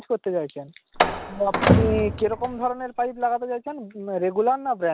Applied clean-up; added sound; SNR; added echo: none; Slam; -1 dB; none.